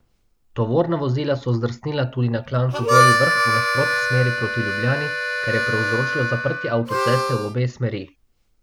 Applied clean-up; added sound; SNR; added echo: none; Harmonica; 0 dB; none.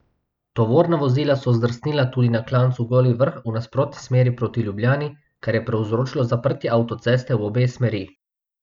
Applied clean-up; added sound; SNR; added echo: none; none; none; none.